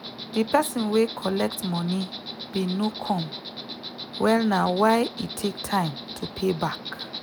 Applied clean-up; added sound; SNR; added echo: none; Insect; 11 dB; none.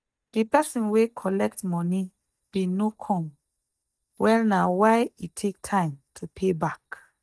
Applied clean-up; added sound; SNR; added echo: neural mask model DeepFilterNet 3.